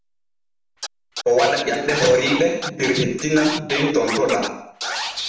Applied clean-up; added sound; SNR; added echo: none; Scratching (performance technique); 9 dB; reverberation time 0.7 s.